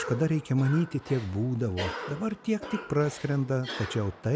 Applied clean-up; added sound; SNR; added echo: none; Cough; 12 dB; none.